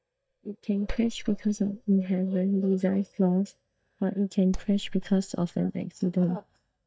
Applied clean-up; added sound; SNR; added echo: neural mask model DeepFilterNet 3.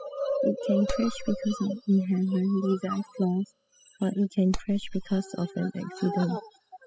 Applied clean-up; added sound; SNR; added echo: classical method spectral subtraction.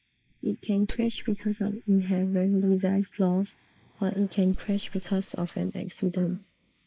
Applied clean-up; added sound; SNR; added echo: neural mask model Resemble Enhance denoiser.